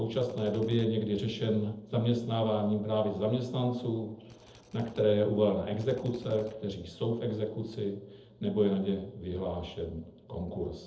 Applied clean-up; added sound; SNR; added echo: neural separator model SepFormer DNS4.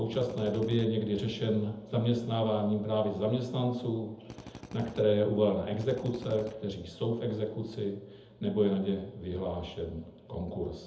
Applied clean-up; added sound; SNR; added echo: none; Drill; 16 dB; reverberation time 0.7 s.